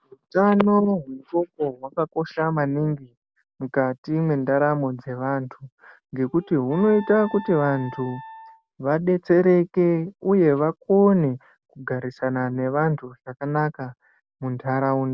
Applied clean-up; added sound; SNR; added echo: none; Wind instrument, woodwind instrument; 18 dB; none.